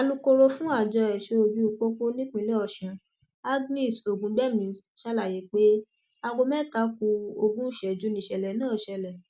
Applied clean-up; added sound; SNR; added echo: none; none; none; none.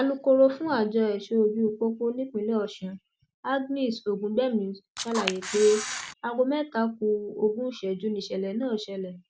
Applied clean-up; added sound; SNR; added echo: none; Camera; 7 dB; none.